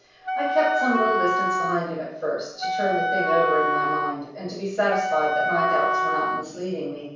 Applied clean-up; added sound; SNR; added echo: none; Wind instrument, woodwind instrument; -2 dB; reverberation time 0.7 s.